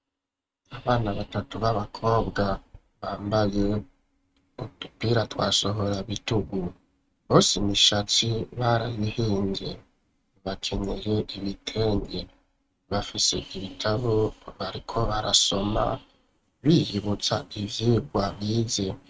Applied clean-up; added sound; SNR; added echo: neural mask model RNNoise.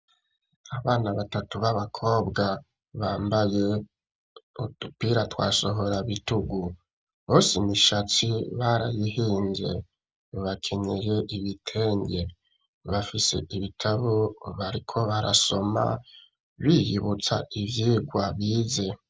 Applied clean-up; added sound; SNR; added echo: none; none; none; none.